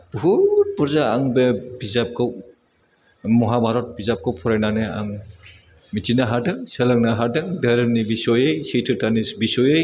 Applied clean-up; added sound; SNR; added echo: none; none; none; none.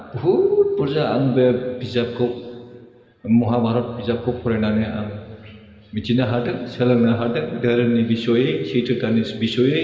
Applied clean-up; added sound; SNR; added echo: none; none; none; reverberation time 2.1 s.